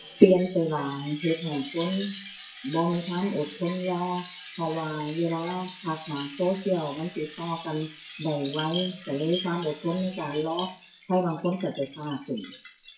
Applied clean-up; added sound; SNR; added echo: classical method WPE with log-MMSE.